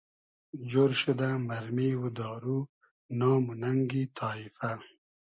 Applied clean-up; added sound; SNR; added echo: none; none; none; none.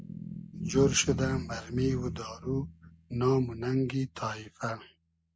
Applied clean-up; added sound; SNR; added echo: neural mask model RNNoise.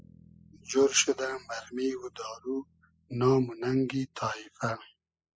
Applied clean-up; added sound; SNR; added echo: classical method spectral subtraction.